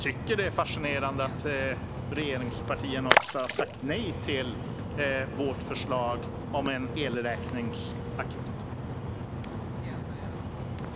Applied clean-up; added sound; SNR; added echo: none; Splash, splatter; 0 dB; none.